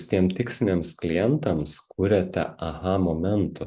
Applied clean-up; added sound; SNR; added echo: none; none; none; none.